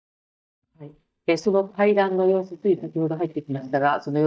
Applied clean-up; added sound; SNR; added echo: neural mask model DeepFilterNet 3.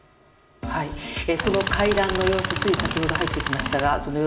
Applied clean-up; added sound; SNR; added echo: none; Tools; 2 dB; reverberation time 1.1 s.